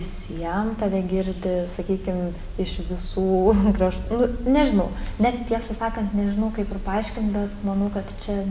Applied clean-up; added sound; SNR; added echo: none; none; none; none.